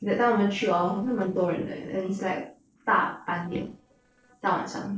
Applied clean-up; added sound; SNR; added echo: neural separator model SepFormer DNS4.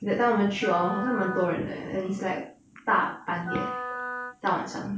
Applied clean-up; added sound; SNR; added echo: none; Wind instrument, woodwind instrument; 8 dB; none.